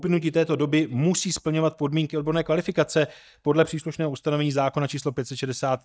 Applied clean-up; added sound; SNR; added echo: neural mask model DeepFilterNet 3.